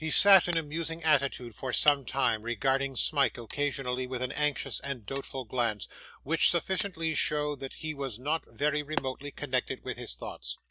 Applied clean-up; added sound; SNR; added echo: none; Hammer; 12 dB; none.